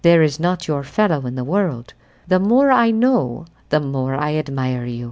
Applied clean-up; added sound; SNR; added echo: none; none; none; none.